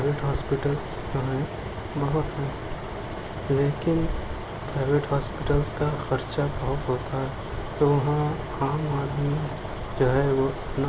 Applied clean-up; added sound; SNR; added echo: none; none; none; none.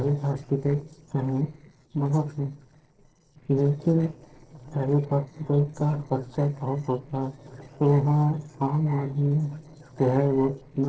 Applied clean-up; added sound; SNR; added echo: neural separator model SepFormer DNS4.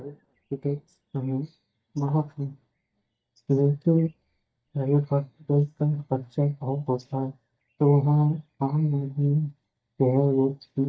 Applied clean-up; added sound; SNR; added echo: neural mask model DeepFilterNet 3.